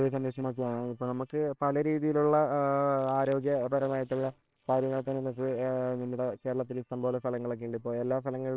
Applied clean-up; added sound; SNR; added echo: neural separator model SepFormer WHAMR!.